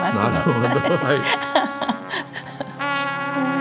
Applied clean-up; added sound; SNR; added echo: none; Trumpet; 4 dB; none.